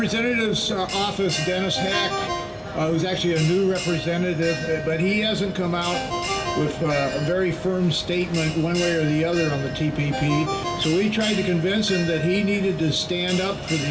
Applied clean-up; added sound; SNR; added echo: none; Ringtone + Bell; 8 dB; none.